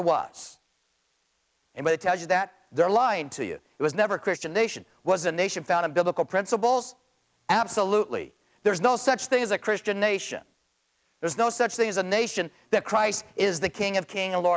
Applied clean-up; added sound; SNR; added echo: neural mask model Resemble Enhance denoiser.